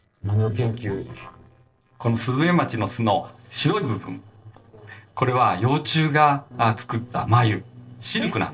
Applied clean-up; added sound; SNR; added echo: neural separator model SepFormer DNS4.